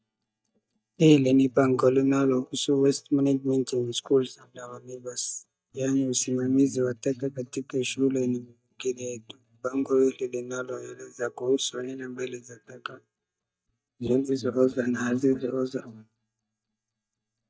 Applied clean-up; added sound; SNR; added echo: neural mask model DeepFilterNet 3.